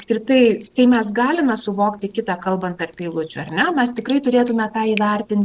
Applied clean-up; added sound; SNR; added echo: neural separator model SepFormer DNS4.